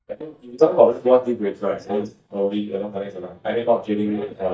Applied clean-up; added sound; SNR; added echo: neural mask model DeepFilterNet 3.